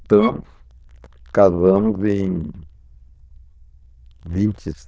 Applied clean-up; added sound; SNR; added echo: neural diffusion model UNIVERSE++.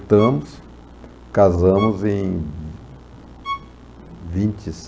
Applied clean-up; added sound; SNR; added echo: none; Bowed string instrument; 14 dB; none.